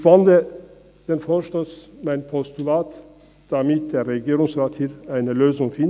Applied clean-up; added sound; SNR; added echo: none; none; none; none.